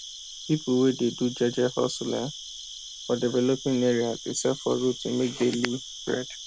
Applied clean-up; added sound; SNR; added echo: none; Cricket; 13 dB; none.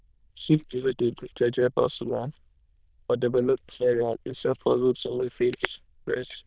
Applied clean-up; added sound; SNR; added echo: neural diffusion model UNIVERSE++.